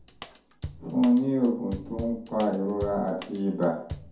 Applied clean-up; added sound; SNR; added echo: none; Drum / Drum kit; 15 dB; reverberation time 0.6 s.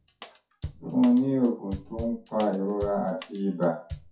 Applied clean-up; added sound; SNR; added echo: classical method WPE with log-MMSE.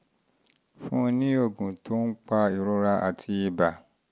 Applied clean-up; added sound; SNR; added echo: none; none; none; none.